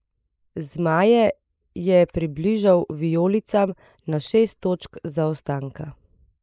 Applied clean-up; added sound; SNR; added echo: neural mask model Resemble Enhance denoiser.